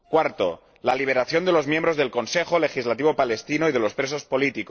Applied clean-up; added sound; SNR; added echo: neural separator model SepFormer DNS4.